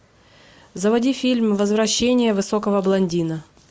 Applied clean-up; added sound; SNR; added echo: none; none; none; none.